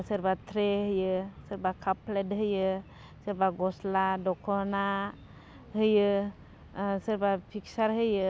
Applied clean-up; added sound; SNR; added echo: none; none; none; none.